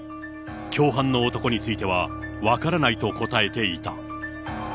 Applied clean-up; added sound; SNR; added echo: none; Brass instrument; 13 dB; none.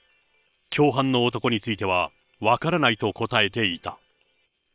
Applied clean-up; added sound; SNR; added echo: neural separator model SepFormer WHAM!.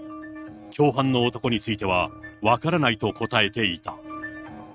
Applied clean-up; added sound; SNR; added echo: neural mask model RNNoise.